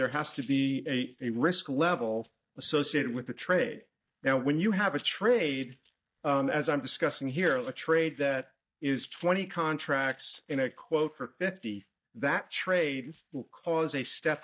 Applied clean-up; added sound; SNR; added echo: neural mask model DeepFilterNet 3.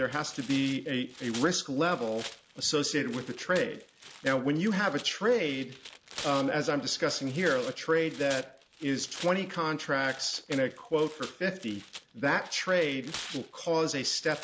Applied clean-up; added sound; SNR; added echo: none; Tearing; 16 dB; none.